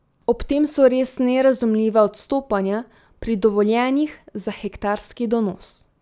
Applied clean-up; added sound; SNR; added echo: none; none; none; none.